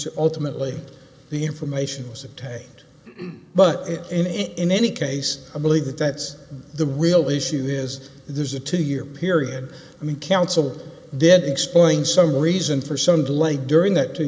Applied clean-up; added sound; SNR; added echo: none; none; none; none.